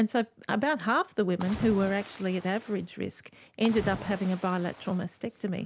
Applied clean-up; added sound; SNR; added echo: none; Splash, splatter; 13 dB; none.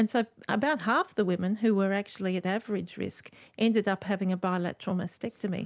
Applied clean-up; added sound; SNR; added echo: none; none; none; none.